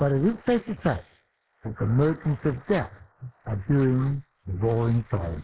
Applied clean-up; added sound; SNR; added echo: neural mask model Resemble Enhance denoiser.